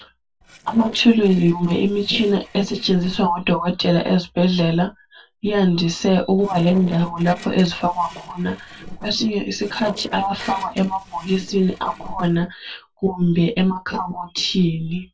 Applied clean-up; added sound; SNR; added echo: neural separator model SepFormer DNS4.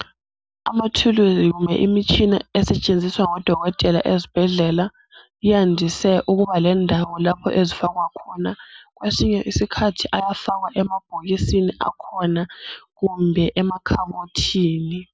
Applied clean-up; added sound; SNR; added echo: none; none; none; none.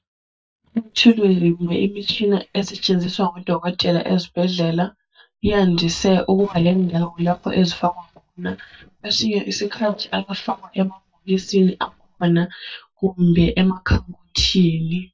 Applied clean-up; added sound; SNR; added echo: neural mask model DeepFilterNet 3.